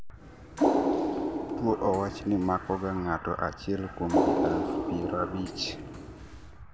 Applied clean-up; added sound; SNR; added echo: none; Water; -1 dB; none.